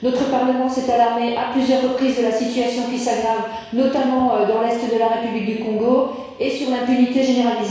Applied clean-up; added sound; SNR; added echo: none; none; none; reverberation time 1.1 s.